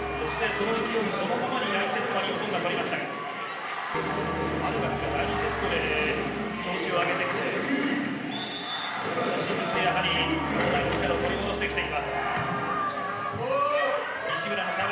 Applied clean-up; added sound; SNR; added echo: none; Bell; 8 dB; reverberation time 0.8 s.